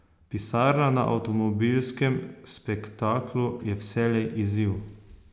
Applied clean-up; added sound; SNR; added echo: none; none; none; none.